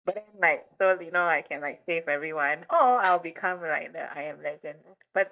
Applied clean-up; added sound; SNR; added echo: neural mask model DeepFilterNet 3.